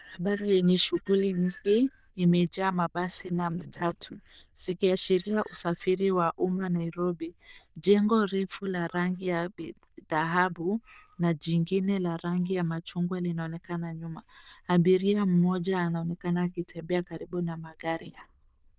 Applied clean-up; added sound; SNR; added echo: neural diffusion model UNIVERSE++.